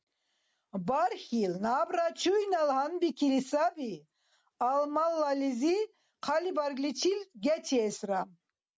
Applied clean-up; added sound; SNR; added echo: none; none; none; none.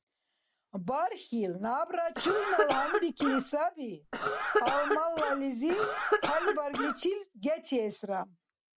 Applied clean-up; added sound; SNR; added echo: none; Cough; -1 dB; none.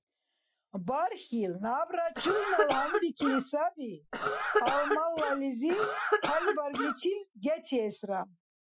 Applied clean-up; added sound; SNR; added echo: classical method Wiener filter.